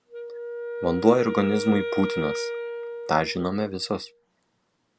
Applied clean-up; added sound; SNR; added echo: none; Wind instrument, woodwind instrument; 7 dB; none.